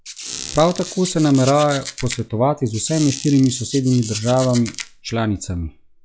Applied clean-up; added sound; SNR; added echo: classical method log-MMSE.